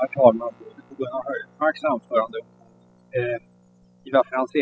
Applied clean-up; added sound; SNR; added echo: classical method spectral subtraction.